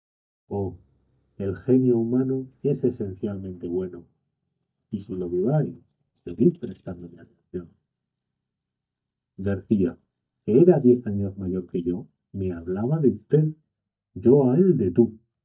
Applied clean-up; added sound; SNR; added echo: neural mask model DeepFilterNet 3.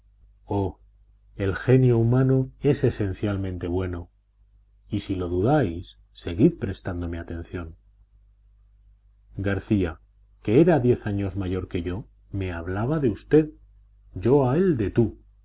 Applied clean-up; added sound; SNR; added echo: none; none; none; none.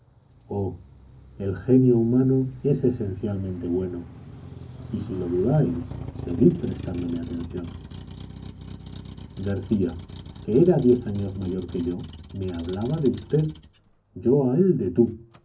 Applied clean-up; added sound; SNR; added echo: none; Motor vehicle (road); 15 dB; reverberation time 0.3 s.